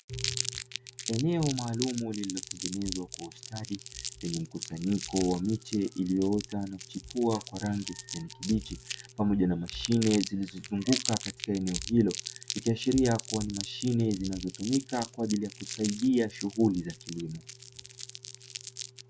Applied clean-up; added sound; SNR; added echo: none; Crumpling, crinkling; 10 dB; none.